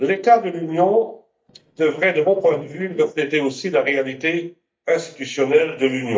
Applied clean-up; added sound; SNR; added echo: neural mask model DeepFilterNet 3.